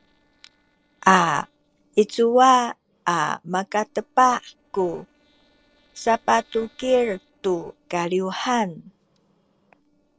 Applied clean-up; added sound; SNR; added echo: neural separator model SepFormer DNS4.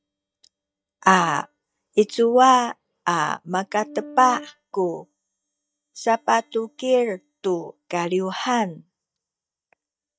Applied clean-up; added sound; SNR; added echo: neural mask model DeepFilterNet 3.